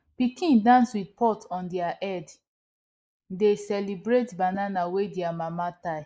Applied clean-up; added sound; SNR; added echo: neural mask model Resemble Enhance denoiser.